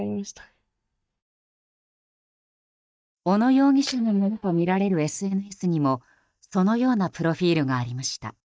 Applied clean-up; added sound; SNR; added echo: neural mask model DeepFilterNet 3.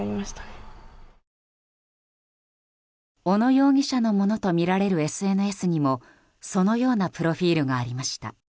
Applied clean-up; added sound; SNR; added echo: none; none; none; none.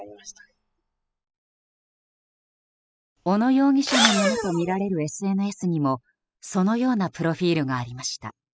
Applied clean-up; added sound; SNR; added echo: classical method spectral subtraction.